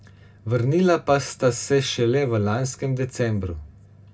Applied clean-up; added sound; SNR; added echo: none; none; none; reverberation time 0.2 s.